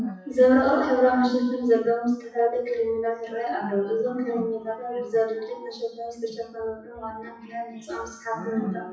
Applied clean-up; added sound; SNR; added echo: classical method WPE with log-MMSE.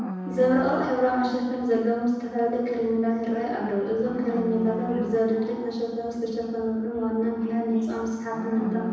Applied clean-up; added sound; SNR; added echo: none; Livestock, farm animals, working animals; 12 dB; reverberation time 1.1 s.